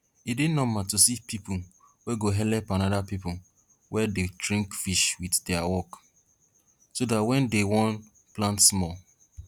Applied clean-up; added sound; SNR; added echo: none; none; none; none.